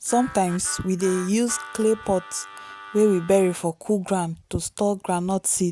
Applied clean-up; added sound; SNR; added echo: none; Harmonica; 17 dB; none.